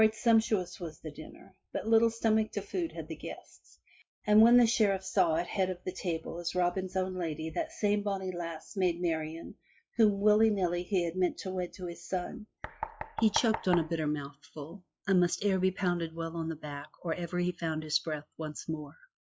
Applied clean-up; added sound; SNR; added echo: classical method log-MMSE.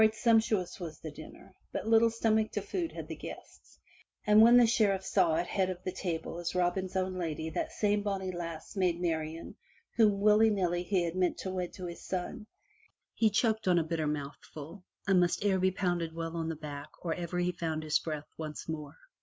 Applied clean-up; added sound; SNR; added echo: none; none; none; none.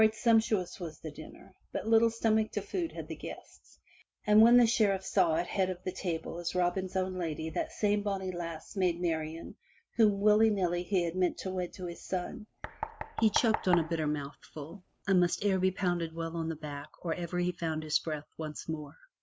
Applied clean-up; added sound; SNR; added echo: none; Knock; 10 dB; none.